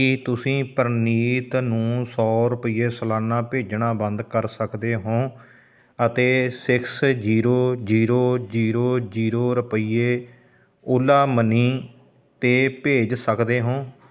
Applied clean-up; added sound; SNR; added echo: none; none; none; none.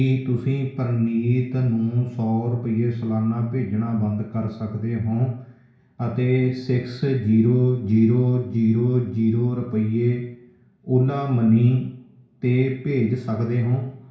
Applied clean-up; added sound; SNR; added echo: none; none; none; reverberation time 0.6 s.